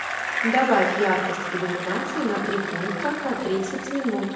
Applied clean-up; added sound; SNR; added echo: none; Bicycle; 4 dB; reverberation time 0.9 s.